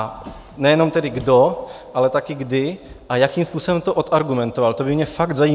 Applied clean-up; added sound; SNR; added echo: none; none; none; none.